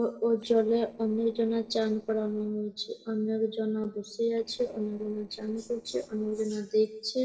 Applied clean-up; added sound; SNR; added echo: neural separator model SepFormer DNS4.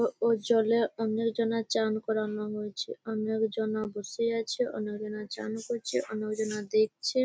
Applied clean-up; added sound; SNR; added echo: none; none; none; none.